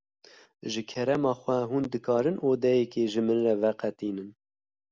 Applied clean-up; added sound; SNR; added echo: none; none; none; none.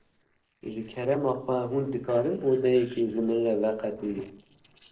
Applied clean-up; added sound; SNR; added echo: neural separator model SepFormer DNS4.